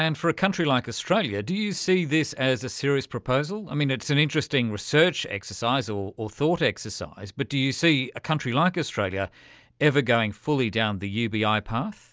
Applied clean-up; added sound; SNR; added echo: none; none; none; none.